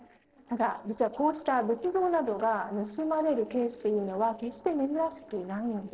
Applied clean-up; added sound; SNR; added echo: neural separator model SepFormer DNS4.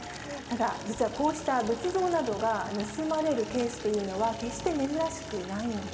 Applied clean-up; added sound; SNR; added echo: none; Water tap, faucet / Liquid; 14 dB; reverberation time 2.5 s.